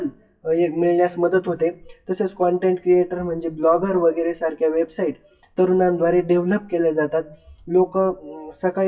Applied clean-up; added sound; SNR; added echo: classical method WPE with log-MMSE.